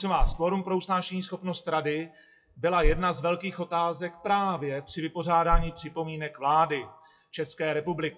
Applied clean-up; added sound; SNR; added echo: classical method WPE with log-MMSE.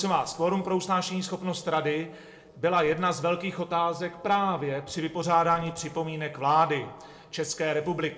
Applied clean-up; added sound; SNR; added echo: neural separator model SepFormer DNS4.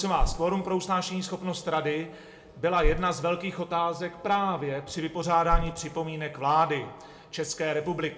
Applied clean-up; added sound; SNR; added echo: none; Bird; 6 dB; reverberation time 0.8 s.